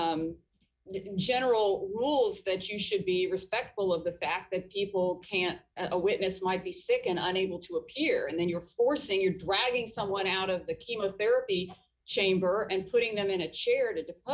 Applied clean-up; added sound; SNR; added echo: none; none; none; none.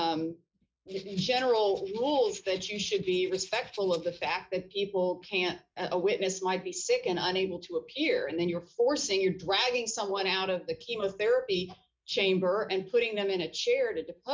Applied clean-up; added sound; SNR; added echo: neural mask model Resemble Enhance denoiser.